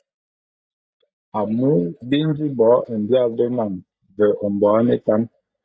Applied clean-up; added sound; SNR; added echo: neural mask model DeepFilterNet 3.